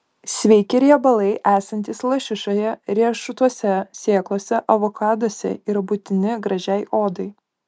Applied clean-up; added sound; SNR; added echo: none; none; none; none.